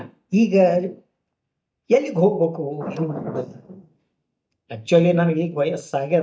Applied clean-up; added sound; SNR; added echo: neural mask model DeepFilterNet 3.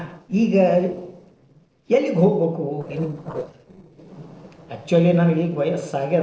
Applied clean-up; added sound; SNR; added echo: neural separator model SepFormer DNS4.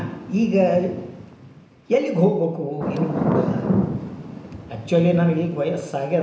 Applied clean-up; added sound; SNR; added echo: none; Thunder / Rain; 5 dB; reverberation time 0.9 s.